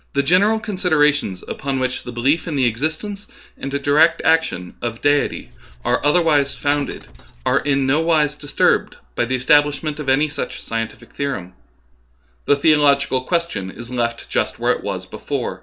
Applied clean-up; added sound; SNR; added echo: none; Tools + Glass; 19 dB; none.